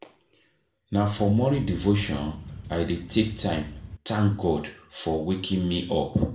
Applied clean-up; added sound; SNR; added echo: none; Boat, Water vehicle; 14 dB; reverberation time 0.4 s.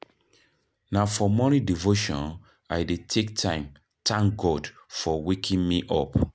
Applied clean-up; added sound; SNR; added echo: none; none; none; none.